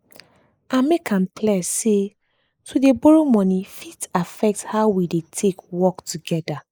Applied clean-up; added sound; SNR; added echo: neural mask model Resemble Enhance denoiser.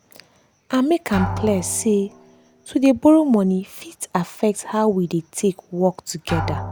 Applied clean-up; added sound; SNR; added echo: none; Drum; 13 dB; none.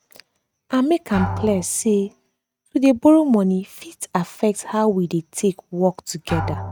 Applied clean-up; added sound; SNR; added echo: neural mask model RNNoise.